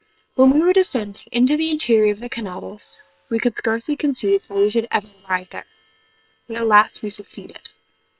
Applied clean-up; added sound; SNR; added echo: neural separator model SepFormer WHAM!.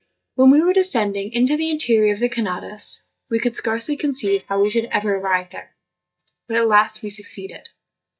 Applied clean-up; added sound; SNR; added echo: neural mask model DeepFilterNet 3.